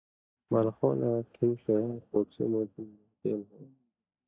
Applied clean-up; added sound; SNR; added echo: neural mask model DeepFilterNet 3.